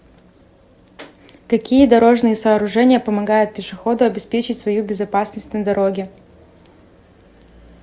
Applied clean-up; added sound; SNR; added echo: none; none; none; none.